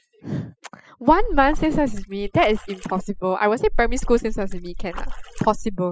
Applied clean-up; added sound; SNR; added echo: classical method spectral subtraction.